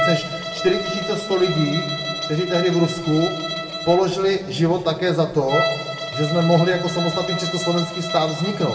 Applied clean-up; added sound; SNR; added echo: none; Bowed string instrument; 6 dB; reverberation time 1.6 s.